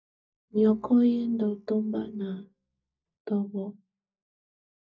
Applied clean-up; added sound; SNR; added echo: neural mask model DeepFilterNet 3.